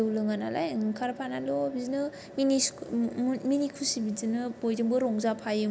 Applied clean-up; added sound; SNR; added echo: none; none; none; none.